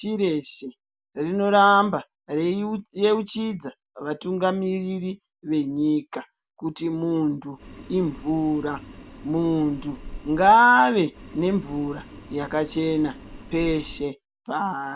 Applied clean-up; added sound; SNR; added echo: none; Boiling; 17 dB; none.